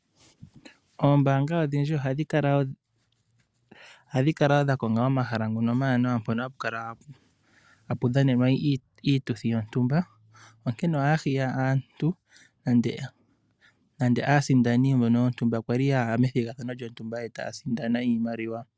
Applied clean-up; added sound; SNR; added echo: none; none; none; none.